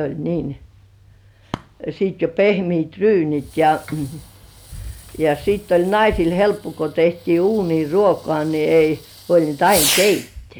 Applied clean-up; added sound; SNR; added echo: none; Fireworks; 13 dB; none.